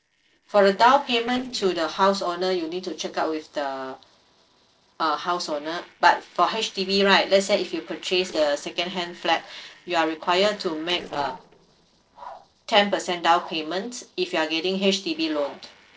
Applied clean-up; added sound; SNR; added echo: neural separator model SepFormer DNS4.